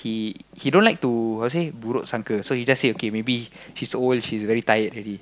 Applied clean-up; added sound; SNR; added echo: none; none; none; none.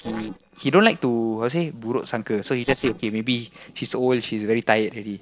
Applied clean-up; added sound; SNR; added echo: neural separator model SepFormer DNS4.